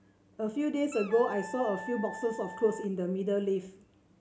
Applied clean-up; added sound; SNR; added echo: none; Wind instrument, woodwind instrument; 12 dB; none.